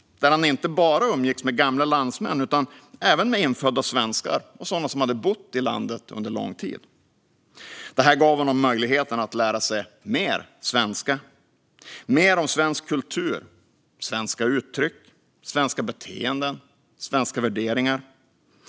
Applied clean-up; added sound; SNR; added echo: none; none; none; none.